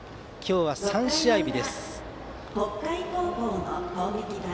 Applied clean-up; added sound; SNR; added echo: none; none; none; none.